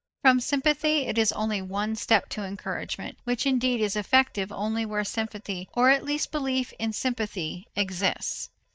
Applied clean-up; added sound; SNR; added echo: neural mask model DeepFilterNet 3.